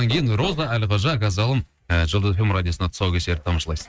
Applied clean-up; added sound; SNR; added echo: neural mask model RNNoise.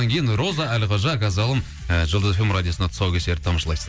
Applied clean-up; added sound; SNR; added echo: none; none; none; none.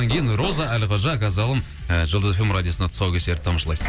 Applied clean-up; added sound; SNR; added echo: none; Knock; 12 dB; none.